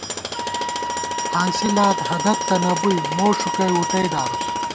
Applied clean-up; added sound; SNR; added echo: none; Wind instrument, woodwind instrument + Tools; 2 dB; none.